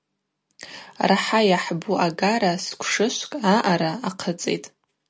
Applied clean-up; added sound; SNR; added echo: none; none; none; none.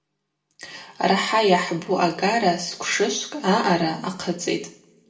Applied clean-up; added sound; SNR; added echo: none; none; none; reverberation time 0.5 s.